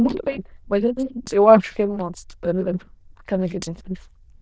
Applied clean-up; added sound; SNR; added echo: neural diffusion model UNIVERSE++.